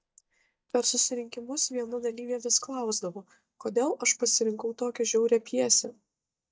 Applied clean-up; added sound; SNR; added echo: neural mask model DeepFilterNet 3.